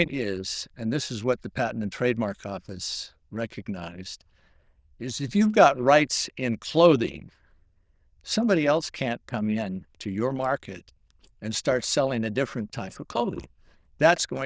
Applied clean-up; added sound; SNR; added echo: neural diffusion model UNIVERSE++.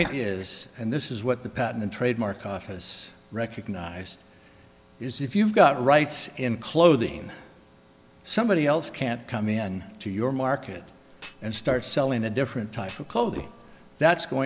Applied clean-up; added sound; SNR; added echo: none; Thump, thud; 15 dB; none.